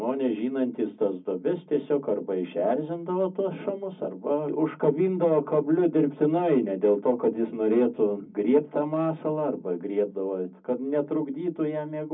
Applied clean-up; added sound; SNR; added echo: none; none; none; reverberation time 0.4 s.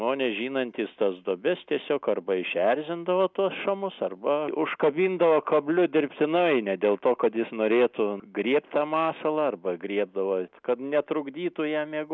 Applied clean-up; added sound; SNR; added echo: none; none; none; none.